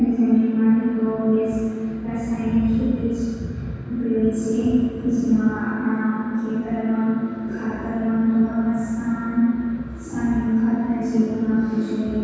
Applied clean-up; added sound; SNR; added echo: none; none; none; reverberation time 2.0 s.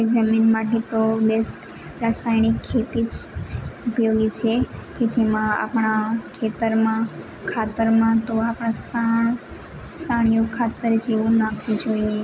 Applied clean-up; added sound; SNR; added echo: none; none; none; none.